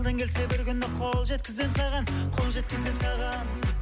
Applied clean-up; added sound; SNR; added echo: none; Wild animals; 20 dB; none.